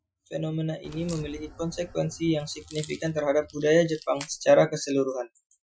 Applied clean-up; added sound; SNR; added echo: classical method Wiener filter.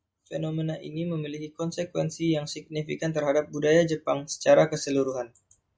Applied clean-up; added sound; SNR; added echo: none; none; none; none.